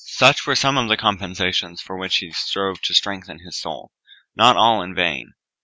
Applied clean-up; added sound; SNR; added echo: none; none; none; none.